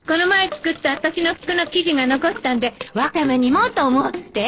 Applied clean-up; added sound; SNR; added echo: neural separator model SepFormer DNS4.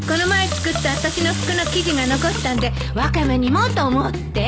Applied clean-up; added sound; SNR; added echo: none; Water tap, faucet; 13 dB; reverberation time 0.3 s.